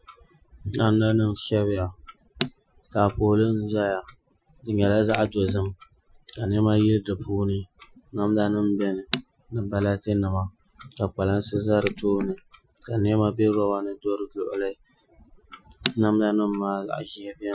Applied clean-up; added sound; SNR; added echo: classical method Wiener filter.